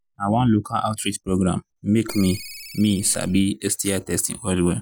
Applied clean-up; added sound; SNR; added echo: none; Ringtone; 15 dB; none.